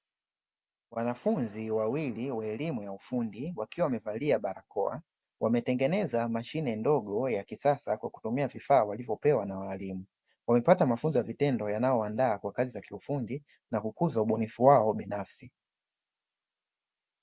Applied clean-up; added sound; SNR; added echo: none; none; none; none.